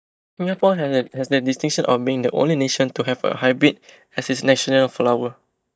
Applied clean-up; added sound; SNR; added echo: neural mask model DeepFilterNet 3.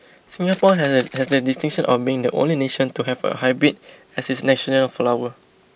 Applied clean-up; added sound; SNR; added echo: none; Camera; 18 dB; none.